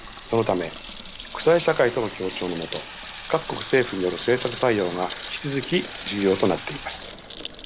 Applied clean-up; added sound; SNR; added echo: none; Sink (filling or washing) / Water tap, faucet; 12 dB; none.